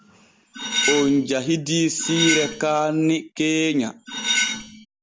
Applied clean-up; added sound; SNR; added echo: none; Cutlery, silverware; 2 dB; none.